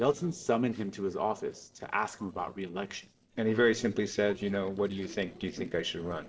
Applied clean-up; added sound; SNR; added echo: neural separator model SepFormer DNS4.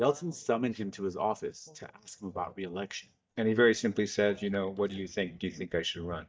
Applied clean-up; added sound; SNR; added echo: neural mask model DeepFilterNet 3.